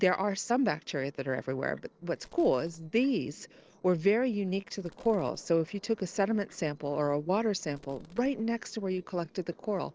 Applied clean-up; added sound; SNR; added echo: neural separator model SepFormer DNS4.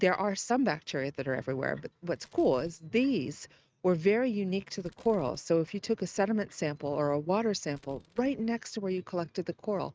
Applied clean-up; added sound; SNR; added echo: neural mask model RNNoise.